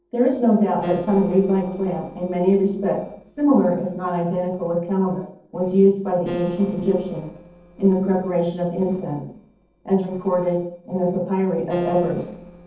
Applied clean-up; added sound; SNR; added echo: neural separator model SepFormer DNS4.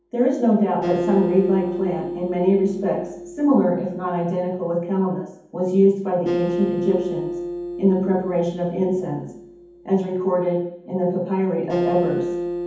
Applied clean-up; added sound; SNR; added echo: none; Acoustic guitar; 8 dB; reverberation time 0.8 s.